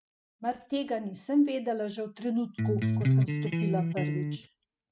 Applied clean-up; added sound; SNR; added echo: neural mask model RNNoise.